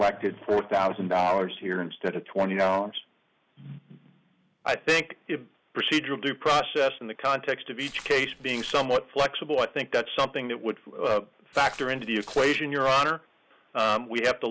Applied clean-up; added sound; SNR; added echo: none; Walk, footsteps; 18 dB; none.